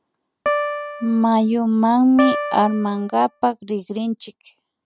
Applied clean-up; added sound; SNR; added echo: none; Piano; 7 dB; none.